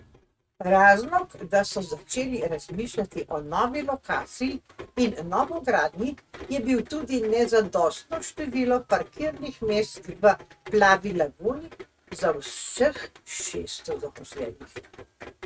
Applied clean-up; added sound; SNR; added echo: neural mask model RNNoise.